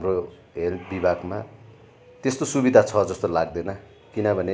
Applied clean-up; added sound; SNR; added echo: none; none; none; none.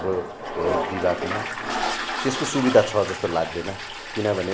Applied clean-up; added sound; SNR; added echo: none; Toilet flush; 4 dB; none.